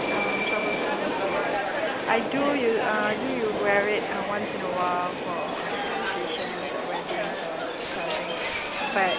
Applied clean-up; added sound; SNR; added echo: none; Subway, metro, underground; -1 dB; none.